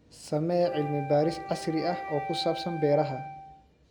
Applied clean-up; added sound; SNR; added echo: none; Wind instrument, woodwind instrument; 10 dB; none.